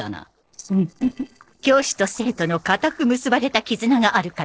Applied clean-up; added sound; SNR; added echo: neural separator model SepFormer DNS4.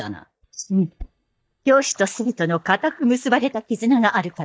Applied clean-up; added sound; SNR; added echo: neural mask model DeepFilterNet 3.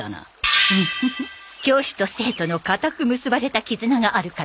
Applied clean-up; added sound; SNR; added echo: none; none; none; none.